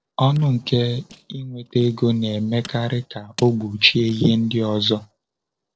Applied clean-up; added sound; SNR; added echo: neural separator model SepFormer DNS4.